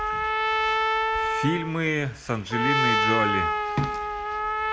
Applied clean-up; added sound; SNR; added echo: none; Trumpet; -4 dB; none.